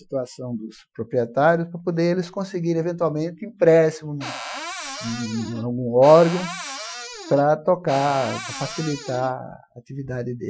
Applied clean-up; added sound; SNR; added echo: classical method Wiener filter.